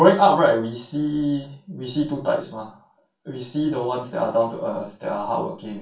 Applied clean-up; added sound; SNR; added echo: none; none; none; reverberation time 0.2 s.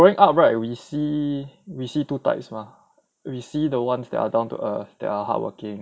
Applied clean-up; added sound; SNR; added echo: none; none; none; none.